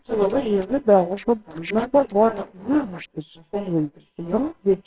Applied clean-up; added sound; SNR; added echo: neural separator model SepFormer WHAMR!.